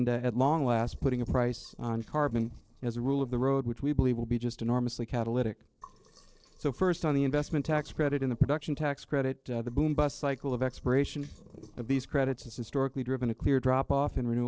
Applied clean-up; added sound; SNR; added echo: neural separator model SepFormer DNS4.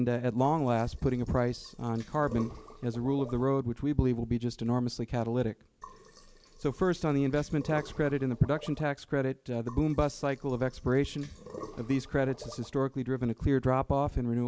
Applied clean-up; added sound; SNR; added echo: none; Sink (filling or washing); 18 dB; none.